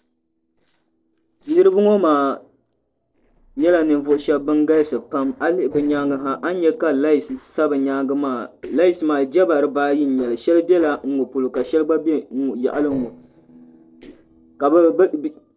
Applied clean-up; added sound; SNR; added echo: neural separator model SepFormer DNS4.